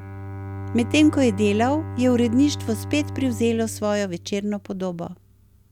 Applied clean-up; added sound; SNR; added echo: none; Bowed string instrument; 10 dB; none.